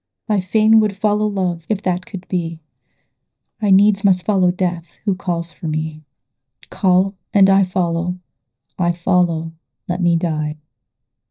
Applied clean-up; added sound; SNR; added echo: neural mask model DeepFilterNet 3.